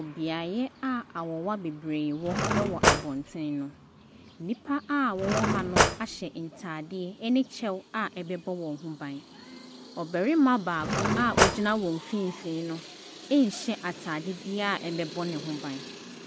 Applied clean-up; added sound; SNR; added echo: none; Cutlery, silverware / Drawer open or close; -4 dB; none.